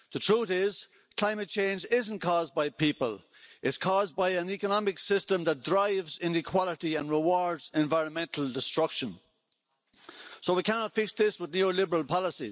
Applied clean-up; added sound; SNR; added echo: none; none; none; none.